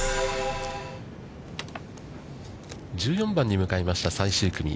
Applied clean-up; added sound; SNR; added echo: none; none; none; none.